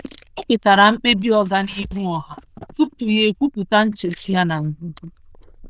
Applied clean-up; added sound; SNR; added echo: neural diffusion model UNIVERSE++.